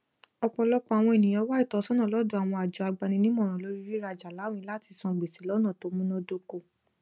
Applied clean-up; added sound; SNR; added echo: none; none; none; none.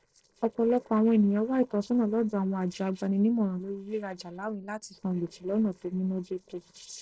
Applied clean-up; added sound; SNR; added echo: neural separator model SepFormer DNS4.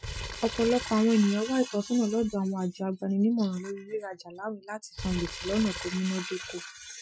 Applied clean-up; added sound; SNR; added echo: classical method Wiener filter.